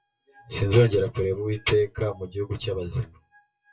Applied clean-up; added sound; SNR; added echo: classical method WPE with log-MMSE.